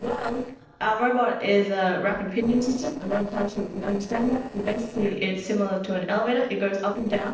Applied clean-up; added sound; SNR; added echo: neural separator model SepFormer DNS4.